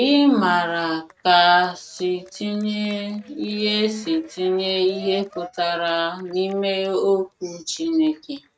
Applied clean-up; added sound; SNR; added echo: neural mask model RNNoise.